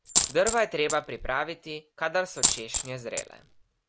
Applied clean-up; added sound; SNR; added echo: none; Coin (dropping); -1 dB; none.